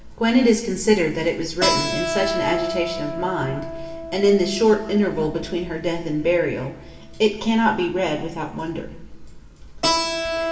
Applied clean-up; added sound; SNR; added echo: none; Keyboard (musical); 7 dB; reverberation time 1.0 s.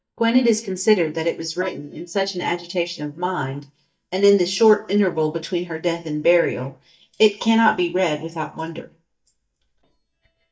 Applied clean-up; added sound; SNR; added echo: neural mask model DeepFilterNet 3.